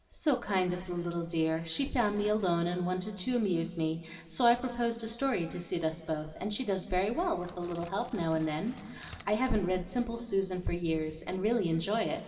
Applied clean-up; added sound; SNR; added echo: none; Crackle; 18 dB; reverberation time 2.1 s.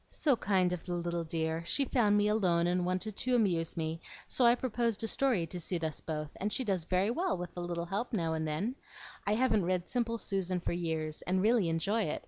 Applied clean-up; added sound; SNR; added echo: none; none; none; none.